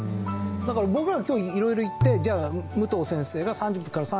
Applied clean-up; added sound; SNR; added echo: none; Tabla; 4 dB; none.